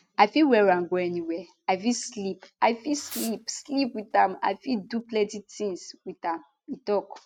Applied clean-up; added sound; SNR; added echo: neural mask model RNNoise.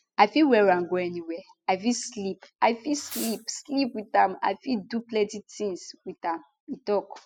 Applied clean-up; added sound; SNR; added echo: classical method spectral subtraction.